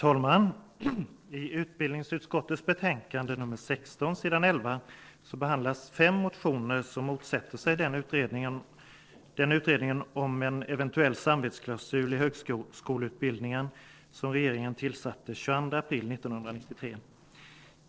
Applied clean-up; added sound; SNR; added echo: neural separator model SepFormer DNS4.